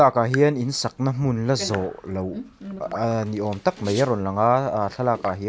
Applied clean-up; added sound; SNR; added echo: none; Bicycle + Raindrop / Drip; 16 dB; none.